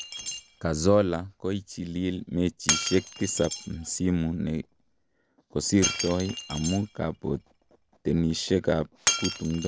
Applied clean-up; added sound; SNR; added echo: none; Shatter; 7 dB; none.